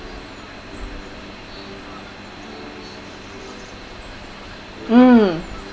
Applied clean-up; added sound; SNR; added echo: none; Fowl + Wind instrument, woodwind instrument; 18 dB; none.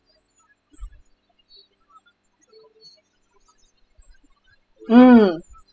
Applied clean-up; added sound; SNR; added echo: classical method spectral subtraction.